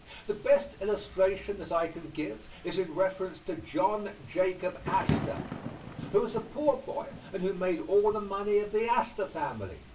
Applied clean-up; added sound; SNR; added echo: none; Thunder / Rain; 11 dB; reverberation time 0.3 s.